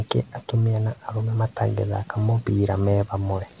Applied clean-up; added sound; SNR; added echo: none; none; none; none.